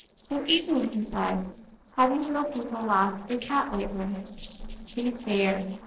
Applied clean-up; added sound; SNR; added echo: neural separator model SepFormer DNS4.